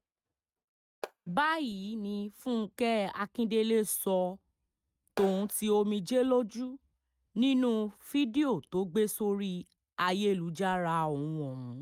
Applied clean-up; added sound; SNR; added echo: neural mask model RNNoise.